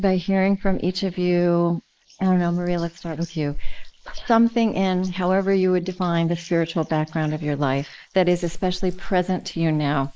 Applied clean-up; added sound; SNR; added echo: neural mask model Resemble Enhance denoiser.